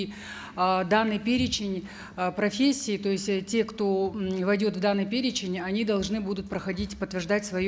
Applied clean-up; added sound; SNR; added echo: none; none; none; none.